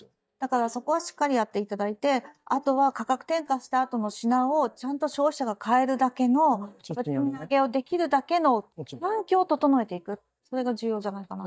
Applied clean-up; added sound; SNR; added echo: neural mask model DeepFilterNet 3.